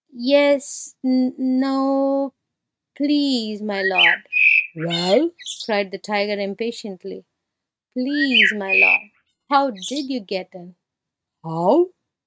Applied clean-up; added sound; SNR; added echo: neural mask model RNNoise.